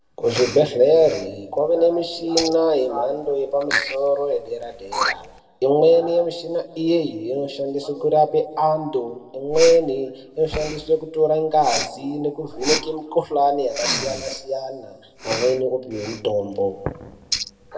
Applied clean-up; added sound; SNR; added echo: none; Respiratory sounds; 11 dB; reverberation time 1.1 s.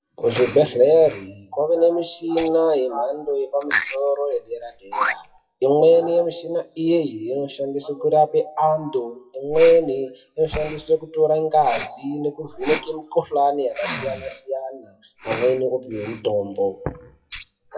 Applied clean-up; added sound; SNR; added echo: classical method WPE with log-MMSE.